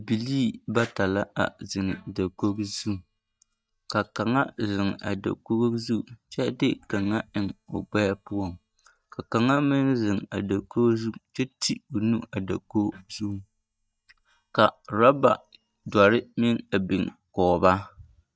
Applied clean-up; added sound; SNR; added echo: neural mask model DeepFilterNet 3.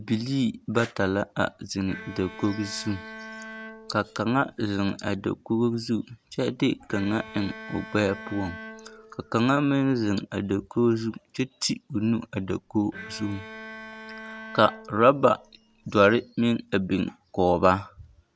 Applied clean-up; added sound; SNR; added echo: none; Bowed string instrument; 16 dB; none.